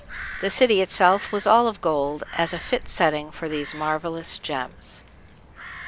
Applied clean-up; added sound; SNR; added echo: none; Crow; 16 dB; none.